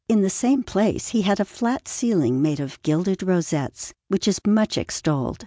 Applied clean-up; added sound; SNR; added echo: none; none; none; none.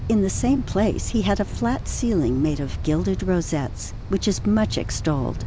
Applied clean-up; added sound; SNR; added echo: none; Wind; 6 dB; none.